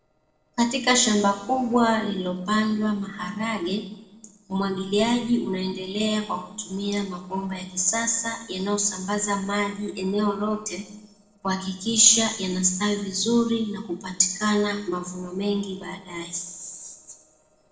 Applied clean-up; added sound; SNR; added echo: neural separator model SepFormer DNS4.